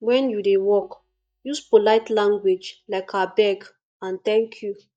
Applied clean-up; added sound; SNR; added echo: neural mask model DeepFilterNet 3.